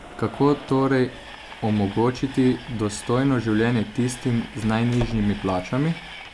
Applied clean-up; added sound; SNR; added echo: none; Door + Train; 14 dB; none.